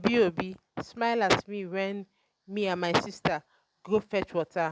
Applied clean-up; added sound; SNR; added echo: none; none; none; none.